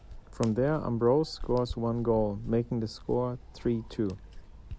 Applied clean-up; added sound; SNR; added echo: none; Hands; 14 dB; none.